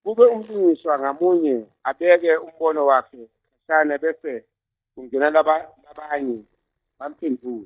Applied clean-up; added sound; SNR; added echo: neural mask model DeepFilterNet 3.